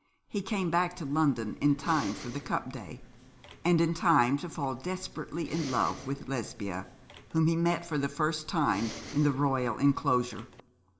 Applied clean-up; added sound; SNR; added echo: none; Respiratory sounds; 17 dB; reverberation time 0.6 s.